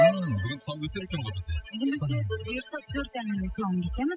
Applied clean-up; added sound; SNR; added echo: classical method spectral subtraction.